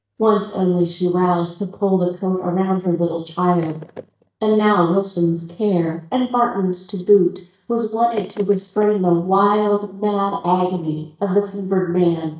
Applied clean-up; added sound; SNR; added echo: neural mask model DeepFilterNet 3.